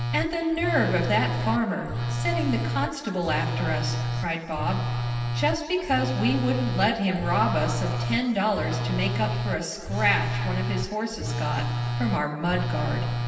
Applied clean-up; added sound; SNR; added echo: none; Telephone; 1 dB; reverberation time 2.4 s.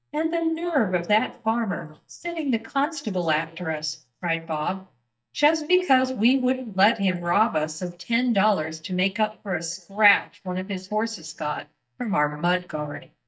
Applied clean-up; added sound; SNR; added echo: neural mask model DeepFilterNet 3.